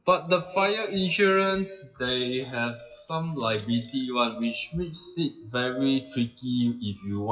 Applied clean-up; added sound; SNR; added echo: classical method WPE with log-MMSE.